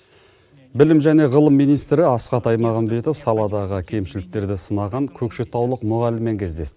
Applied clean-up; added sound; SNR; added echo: none; none; none; none.